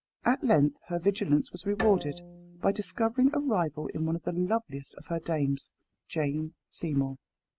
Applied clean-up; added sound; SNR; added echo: neural mask model RNNoise.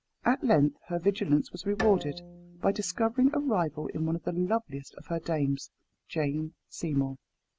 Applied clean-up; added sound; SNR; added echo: none; Bowed string instrument; 14 dB; none.